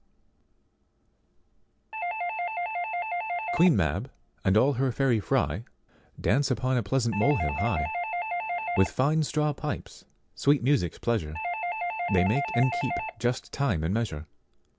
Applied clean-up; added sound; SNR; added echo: none; Doorbell; 4 dB; none.